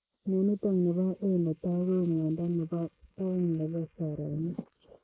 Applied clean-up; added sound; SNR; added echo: neural mask model Resemble Enhance denoiser.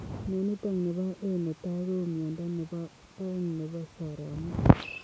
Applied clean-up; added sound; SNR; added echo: none; none; none; none.